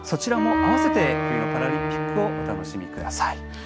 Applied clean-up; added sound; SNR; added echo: none; Wind instrument, woodwind instrument; -1 dB; none.